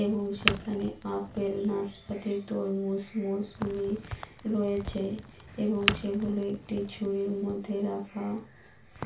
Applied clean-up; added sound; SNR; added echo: none; Crack; 7 dB; reverberation time 0.3 s.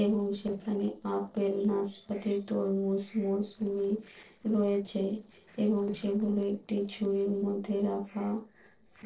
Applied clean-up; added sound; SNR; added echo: neural separator model SepFormer DNS4.